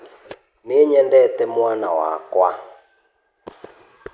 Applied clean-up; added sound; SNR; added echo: none; none; none; none.